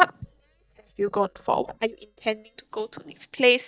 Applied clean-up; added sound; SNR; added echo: neural mask model DeepFilterNet 3.